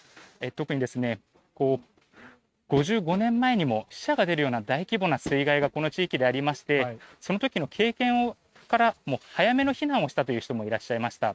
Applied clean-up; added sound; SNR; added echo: neural mask model RNNoise.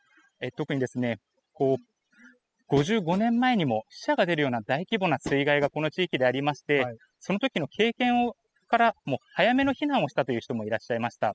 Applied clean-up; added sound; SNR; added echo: classical method spectral subtraction.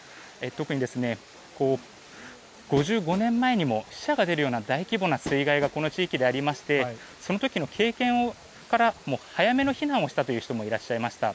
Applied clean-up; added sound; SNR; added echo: none; Train; 17 dB; none.